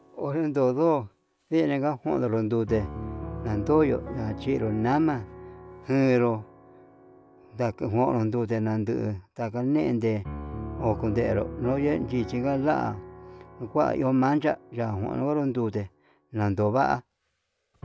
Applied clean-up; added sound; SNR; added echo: none; Piano; 14 dB; none.